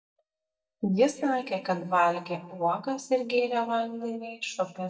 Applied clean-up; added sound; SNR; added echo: neural mask model DeepFilterNet 3.